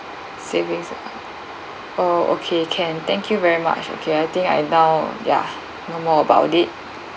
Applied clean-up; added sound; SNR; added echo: none; none; none; none.